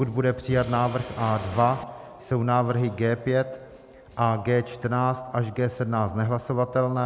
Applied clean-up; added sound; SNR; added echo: none; Drum kit; 13 dB; none.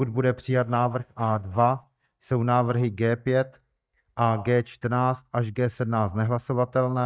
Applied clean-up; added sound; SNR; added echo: neural mask model DeepFilterNet 3.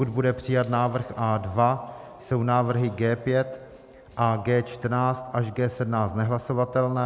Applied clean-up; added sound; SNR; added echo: none; none; none; none.